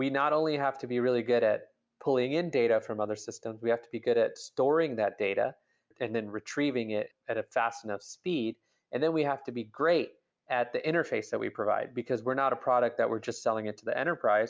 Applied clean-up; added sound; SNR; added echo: none; none; none; none.